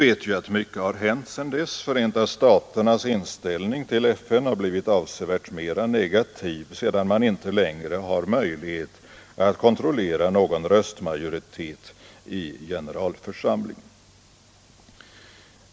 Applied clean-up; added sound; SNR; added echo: none; none; none; none.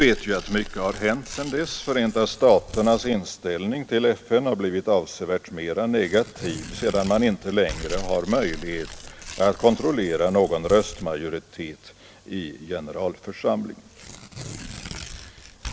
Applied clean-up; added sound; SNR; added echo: none; Tearing; 14 dB; none.